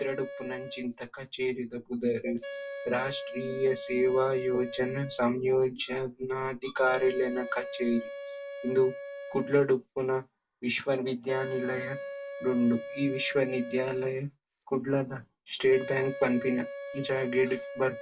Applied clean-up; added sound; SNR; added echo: none; Wind instrument, woodwind instrument; 12 dB; reverberation time 0.1 s.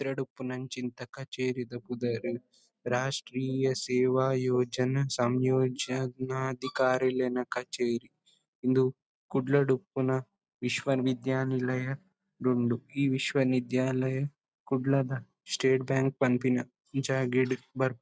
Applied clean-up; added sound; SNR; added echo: none; none; none; none.